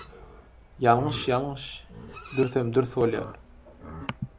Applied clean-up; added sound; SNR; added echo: none; Livestock, farm animals, working animals; 15 dB; none.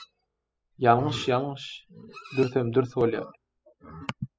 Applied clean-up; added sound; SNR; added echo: classical method spectral subtraction.